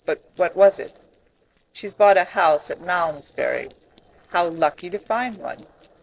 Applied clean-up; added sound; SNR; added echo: neural separator model SepFormer DNS4.